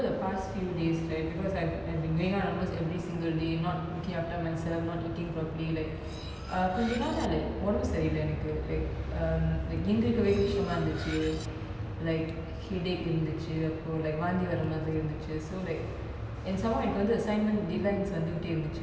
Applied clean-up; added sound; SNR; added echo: none; Cutlery, silverware; 16 dB; none.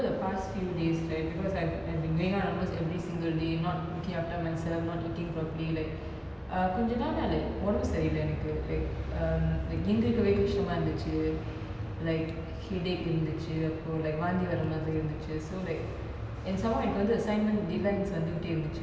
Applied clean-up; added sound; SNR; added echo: none; none; none; none.